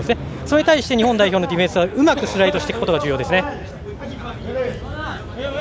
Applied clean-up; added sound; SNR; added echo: none; Cough; 11 dB; none.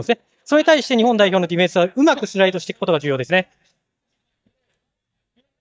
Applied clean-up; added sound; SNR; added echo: neural mask model DeepFilterNet 3.